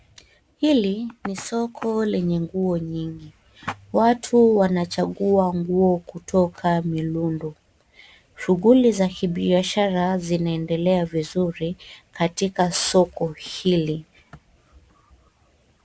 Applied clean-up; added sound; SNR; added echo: none; none; none; none.